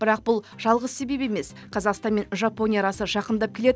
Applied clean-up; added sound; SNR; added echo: none; none; none; none.